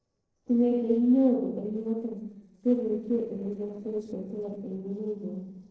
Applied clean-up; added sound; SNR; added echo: neural separator model SepFormer DNS4.